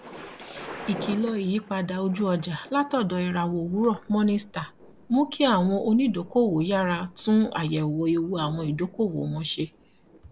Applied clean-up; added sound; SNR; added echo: none; Thunder; 19 dB; none.